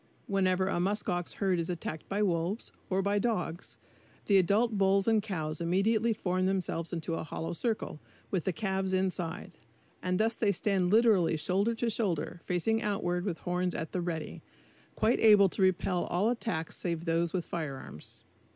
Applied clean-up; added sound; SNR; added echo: none; none; none; none.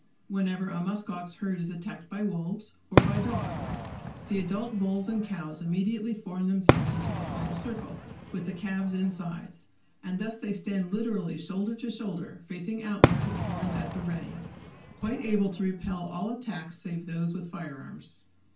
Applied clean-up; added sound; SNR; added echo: none; Fireworks; -2 dB; reverberation time 0.2 s.